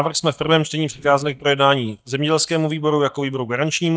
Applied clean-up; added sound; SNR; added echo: neural mask model DeepFilterNet 3.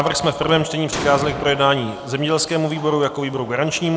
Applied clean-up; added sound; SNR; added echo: none; Explosion; 12 dB; none.